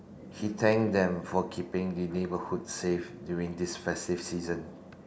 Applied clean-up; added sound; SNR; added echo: none; none; none; none.